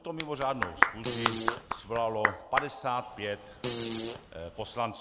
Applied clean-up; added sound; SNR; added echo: none; Fart + Clapping; -2 dB; none.